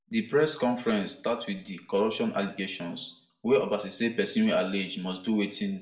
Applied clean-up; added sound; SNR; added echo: none; none; none; reverberation time 0.4 s.